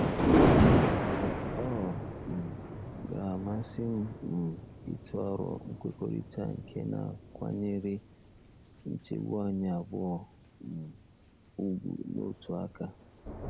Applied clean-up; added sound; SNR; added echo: none; Thunder; -4 dB; none.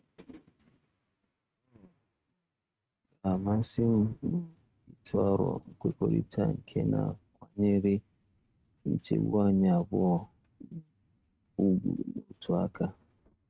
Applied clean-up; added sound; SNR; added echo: neural mask model RNNoise.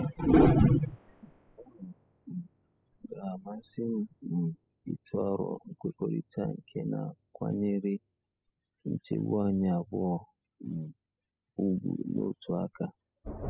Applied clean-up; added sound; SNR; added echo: classical method spectral subtraction.